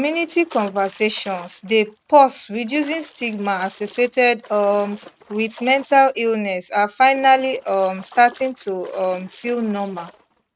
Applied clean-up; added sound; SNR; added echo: neural mask model RNNoise.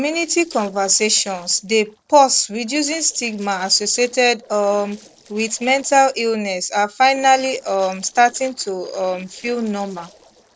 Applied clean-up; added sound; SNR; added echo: neural separator model SepFormer DNS4.